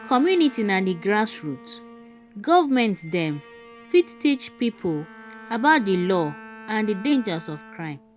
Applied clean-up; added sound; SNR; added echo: none; Bowed string instrument + Bowed string instrument; 20 dB; none.